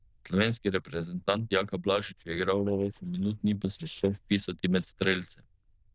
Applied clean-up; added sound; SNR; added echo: neural diffusion model UNIVERSE++.